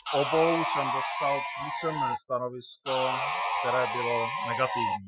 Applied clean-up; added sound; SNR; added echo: classical method Wiener filter.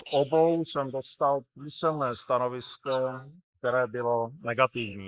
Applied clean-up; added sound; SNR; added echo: neural mask model Resemble Enhance denoiser.